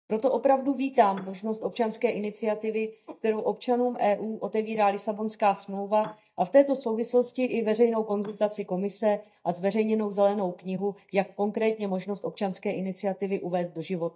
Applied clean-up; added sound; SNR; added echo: neural mask model DeepFilterNet 3.